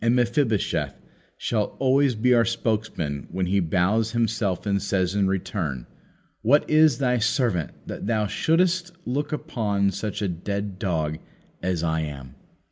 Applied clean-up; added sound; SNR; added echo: none; none; none; none.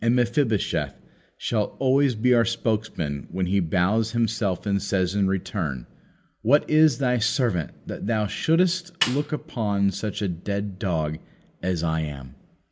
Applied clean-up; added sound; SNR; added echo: none; Snare drum; 8 dB; none.